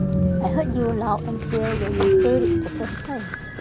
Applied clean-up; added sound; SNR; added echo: none; Train; -4 dB; none.